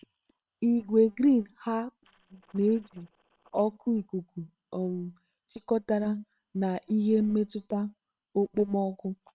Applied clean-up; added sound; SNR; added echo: neural separator model SepFormer WHAM!.